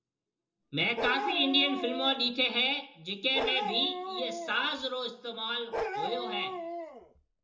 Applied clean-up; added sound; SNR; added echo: none; Bark; 5 dB; reverberation time 0.2 s.